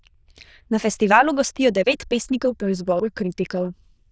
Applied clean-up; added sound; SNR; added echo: neural diffusion model UNIVERSE++.